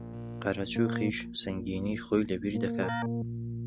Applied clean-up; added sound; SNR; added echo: neural mask model RNNoise.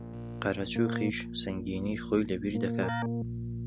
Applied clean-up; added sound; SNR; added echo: none; Keyboard (musical); 2 dB; none.